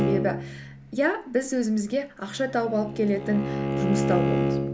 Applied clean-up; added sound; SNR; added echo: none; Bowed string instrument; 2 dB; none.